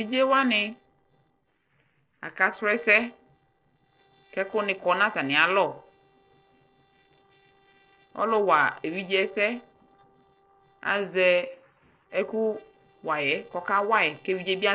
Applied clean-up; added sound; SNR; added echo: neural separator model SepFormer DNS4.